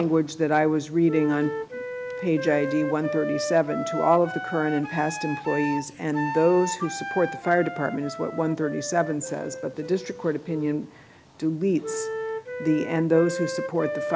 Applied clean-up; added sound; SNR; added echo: none; Wind instrument, woodwind instrument; 8 dB; none.